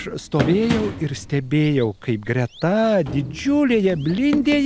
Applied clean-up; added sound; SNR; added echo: none; Run; 11 dB; none.